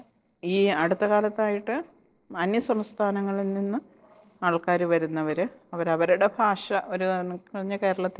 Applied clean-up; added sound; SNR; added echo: neural separator model SepFormer DNS4.